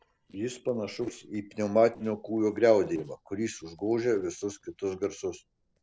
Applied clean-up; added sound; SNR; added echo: neural separator model SepFormer DNS4.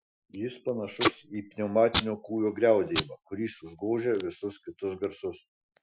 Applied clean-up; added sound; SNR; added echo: classical method Wiener filter.